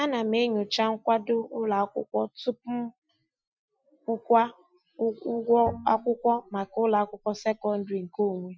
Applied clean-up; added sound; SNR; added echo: classical method Wiener filter.